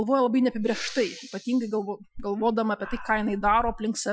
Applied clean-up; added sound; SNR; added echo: classical method Wiener filter.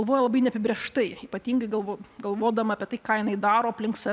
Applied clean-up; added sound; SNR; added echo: none; none; none; none.